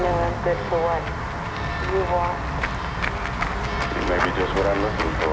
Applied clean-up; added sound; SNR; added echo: none; Accelerating, revving, vroom + Walk, footsteps / Run / Bell; -1 dB; none.